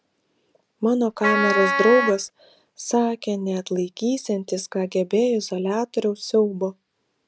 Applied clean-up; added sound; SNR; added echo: none; Wind instrument, woodwind instrument; 0 dB; none.